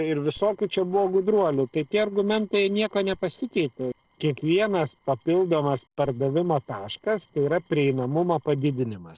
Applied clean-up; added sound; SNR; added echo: neural separator model SepFormer DNS4.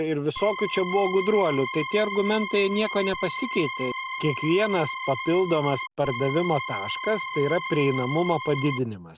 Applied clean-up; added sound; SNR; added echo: none; Organ; 8 dB; none.